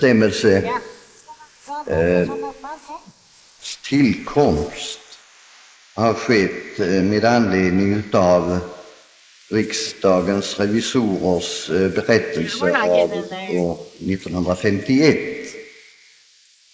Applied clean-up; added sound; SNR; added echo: neural mask model Resemble Enhance denoiser.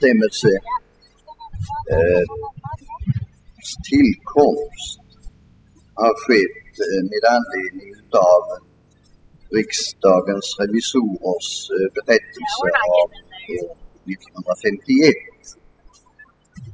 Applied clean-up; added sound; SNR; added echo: classical method spectral subtraction.